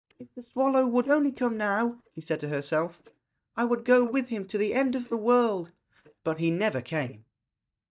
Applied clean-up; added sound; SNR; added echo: neural mask model DeepFilterNet 3.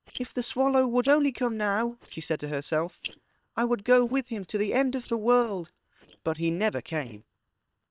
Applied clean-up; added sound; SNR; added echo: neural separator model SepFormer WHAM!.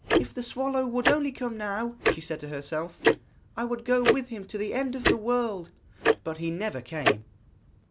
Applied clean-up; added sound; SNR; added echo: none; Tick-tock; 0 dB; none.